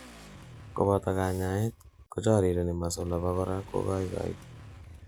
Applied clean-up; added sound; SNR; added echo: none; Motorcycle / Accelerating, revving, vroom; 19 dB; none.